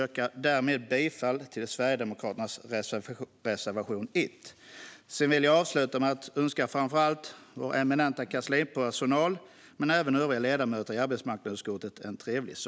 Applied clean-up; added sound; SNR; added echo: none; none; none; none.